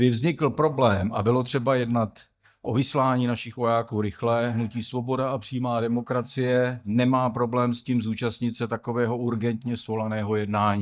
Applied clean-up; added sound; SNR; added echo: neural mask model DeepFilterNet 3.